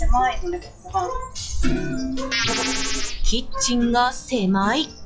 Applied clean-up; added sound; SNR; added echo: classical method log-MMSE.